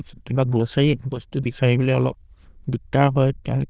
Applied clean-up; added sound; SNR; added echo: neural diffusion model UNIVERSE++.